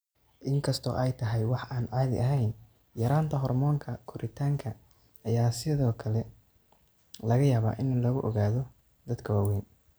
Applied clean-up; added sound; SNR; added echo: none; none; none; none.